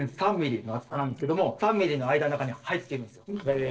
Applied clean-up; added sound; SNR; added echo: neural separator model SepFormer DNS4.